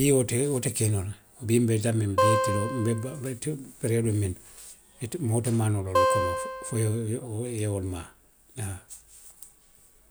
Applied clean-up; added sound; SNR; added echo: none; Acoustic guitar; -1 dB; none.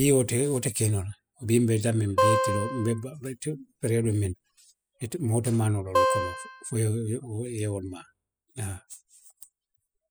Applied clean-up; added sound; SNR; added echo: classical method spectral subtraction.